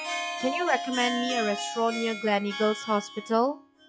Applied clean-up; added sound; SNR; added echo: classical method log-MMSE.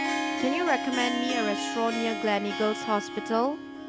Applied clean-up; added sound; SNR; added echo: none; Harp; 3 dB; none.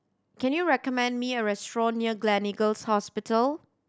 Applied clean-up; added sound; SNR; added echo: none; none; none; none.